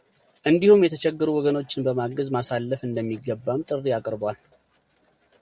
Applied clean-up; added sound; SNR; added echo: none; none; none; none.